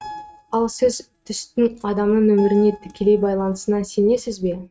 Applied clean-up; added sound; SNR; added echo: neural mask model RNNoise.